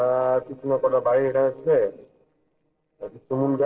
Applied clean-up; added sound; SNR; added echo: neural separator model SepFormer DNS4.